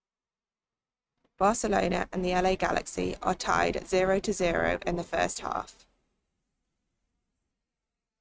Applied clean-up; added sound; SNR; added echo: neural mask model RNNoise.